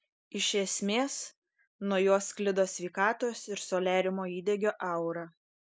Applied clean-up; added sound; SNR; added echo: neural mask model Resemble Enhance denoiser.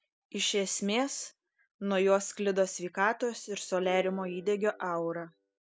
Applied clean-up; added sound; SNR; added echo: none; Plucked string instrument; 18 dB; none.